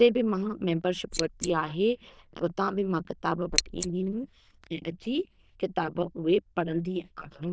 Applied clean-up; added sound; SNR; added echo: neural diffusion model UNIVERSE++.